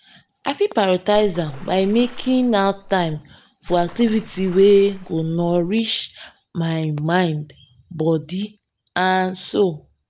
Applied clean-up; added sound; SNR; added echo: none; Water / Splash, splatter; 14 dB; none.